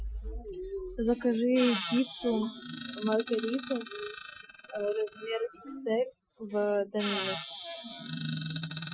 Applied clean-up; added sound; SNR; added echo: classical method Wiener filter.